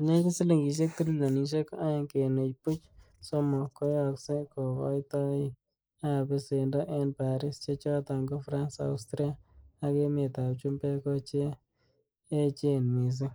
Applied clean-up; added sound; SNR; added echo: neural mask model Resemble Enhance denoiser.